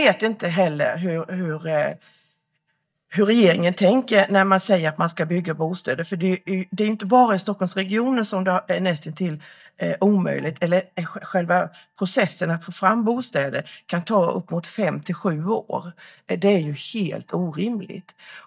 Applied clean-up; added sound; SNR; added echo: neural mask model DeepFilterNet 3.